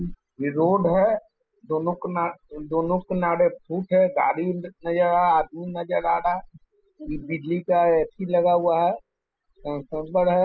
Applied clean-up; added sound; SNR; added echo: classical method spectral subtraction.